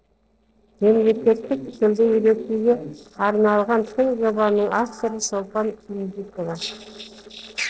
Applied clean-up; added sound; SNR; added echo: neural separator model SepFormer DNS4.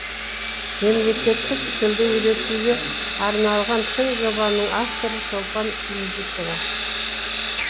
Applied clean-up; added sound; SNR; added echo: none; Sawing; 1 dB; none.